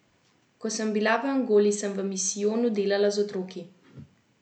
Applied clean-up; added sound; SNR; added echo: none; none; none; none.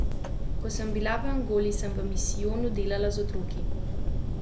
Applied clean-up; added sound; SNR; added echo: none; Fire; -4 dB; none.